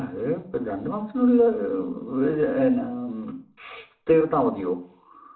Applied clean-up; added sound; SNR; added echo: none; none; none; reverberation time 0.4 s.